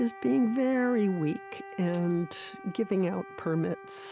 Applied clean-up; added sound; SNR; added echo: none; Wind instrument, woodwind instrument + Tambourine; 16 dB; none.